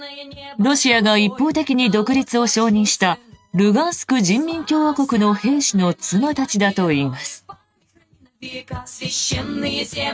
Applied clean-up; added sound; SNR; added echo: neural mask model RNNoise.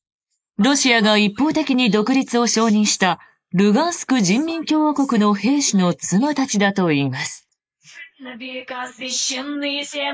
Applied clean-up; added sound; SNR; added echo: neural mask model Resemble Enhance denoiser.